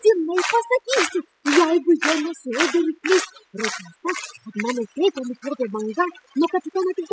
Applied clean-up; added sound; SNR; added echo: classical method spectral subtraction.